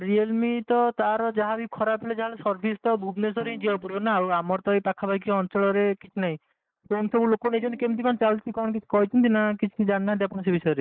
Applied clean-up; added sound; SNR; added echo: neural mask model DeepFilterNet 3.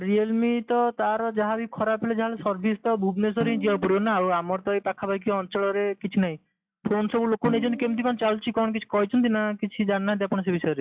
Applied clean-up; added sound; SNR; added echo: classical method log-MMSE.